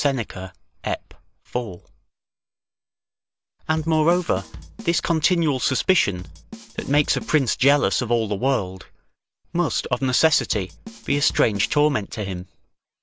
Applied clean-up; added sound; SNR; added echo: none; Bass drum / Snare drum / Drum kit; 15 dB; none.